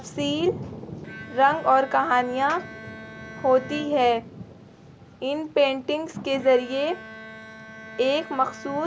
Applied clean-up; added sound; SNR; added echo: none; Thunder / Rain + Bowed string instrument; 15 dB; none.